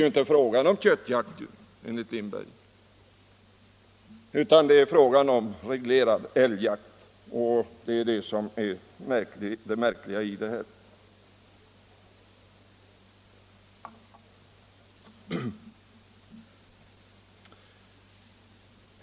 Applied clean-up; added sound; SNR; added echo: none; none; none; none.